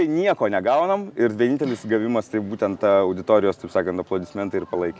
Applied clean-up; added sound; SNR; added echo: none; none; none; none.